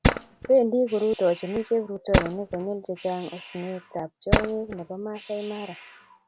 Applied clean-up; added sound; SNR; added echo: none; Tools; 3 dB; none.